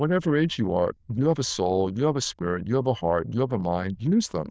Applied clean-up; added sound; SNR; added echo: neural diffusion model UNIVERSE++.